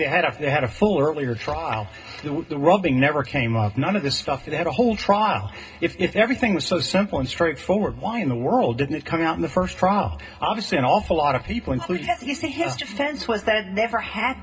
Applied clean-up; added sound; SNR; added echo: none; none; none; reverberation time 0.2 s.